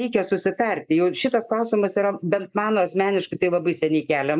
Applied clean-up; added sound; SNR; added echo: neural mask model Resemble Enhance denoiser.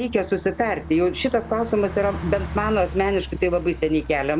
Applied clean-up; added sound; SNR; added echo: none; Bus; 12 dB; none.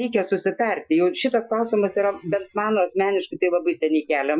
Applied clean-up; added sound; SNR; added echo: classical method Wiener filter.